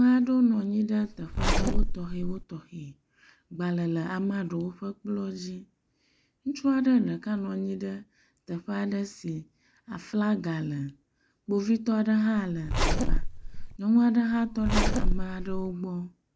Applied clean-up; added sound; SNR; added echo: none; Zipper (clothing); -3 dB; none.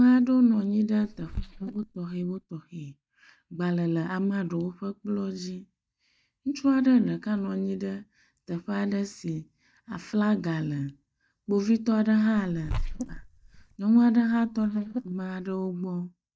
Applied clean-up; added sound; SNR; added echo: neural mask model DeepFilterNet 3.